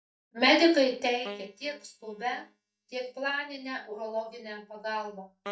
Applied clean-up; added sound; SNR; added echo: neural mask model DeepFilterNet 3.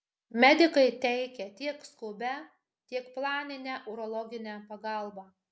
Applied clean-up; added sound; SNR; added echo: none; none; none; none.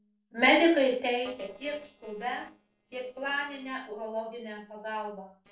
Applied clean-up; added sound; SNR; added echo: neural separator model SepFormer DNS4.